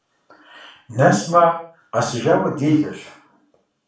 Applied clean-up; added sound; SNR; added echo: none; none; none; reverberation time 0.4 s.